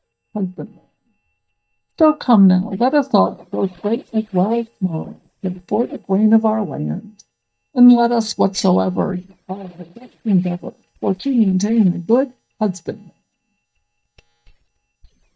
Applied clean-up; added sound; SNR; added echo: neural mask model DeepFilterNet 3.